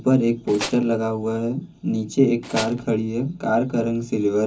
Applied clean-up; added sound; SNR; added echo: none; Tools; 10 dB; reverberation time 0.3 s.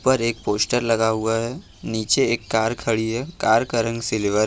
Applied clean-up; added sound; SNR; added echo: none; none; none; none.